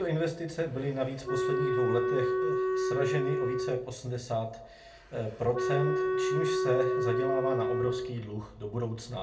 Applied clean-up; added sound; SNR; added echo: none; Wind instrument, woodwind instrument; -3 dB; reverberation time 0.3 s.